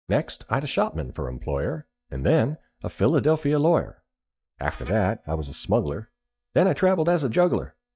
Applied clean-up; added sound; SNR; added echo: neural mask model DeepFilterNet 3.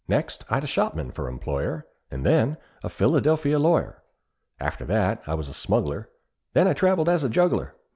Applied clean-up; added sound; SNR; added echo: none; none; none; none.